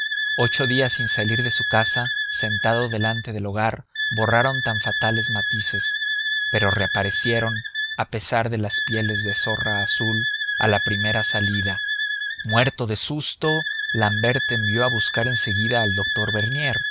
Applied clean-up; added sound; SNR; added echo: none; Wind instrument, woodwind instrument; 0 dB; none.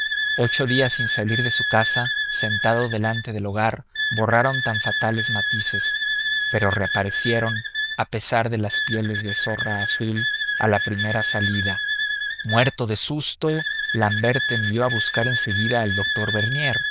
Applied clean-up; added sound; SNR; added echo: neural diffusion model UNIVERSE++.